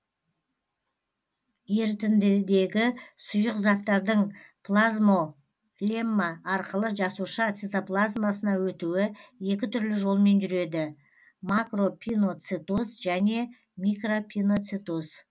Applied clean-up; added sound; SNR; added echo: none; none; none; none.